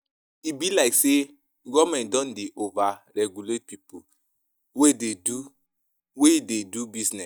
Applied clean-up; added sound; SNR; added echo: neural mask model DeepFilterNet 3.